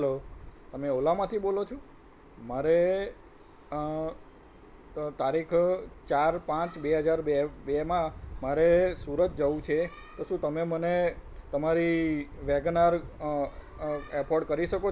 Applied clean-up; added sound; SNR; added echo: none; none; none; none.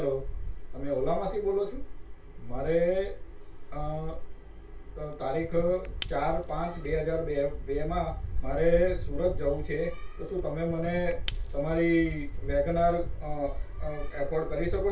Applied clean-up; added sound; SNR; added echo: none; Shatter / Crushing; 15 dB; reverberation time 0.2 s.